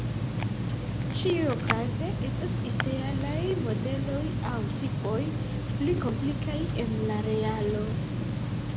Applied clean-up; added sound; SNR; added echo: none; Tick-tock; -3 dB; none.